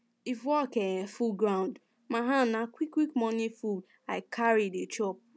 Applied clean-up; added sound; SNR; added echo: none; none; none; none.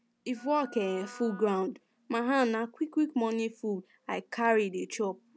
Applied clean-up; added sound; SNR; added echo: none; Wind instrument, woodwind instrument; 19 dB; none.